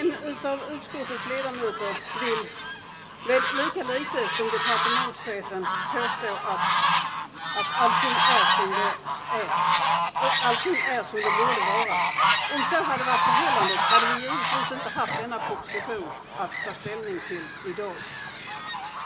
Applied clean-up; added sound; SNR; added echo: none; Fowl; -5 dB; reverberation time 0.3 s.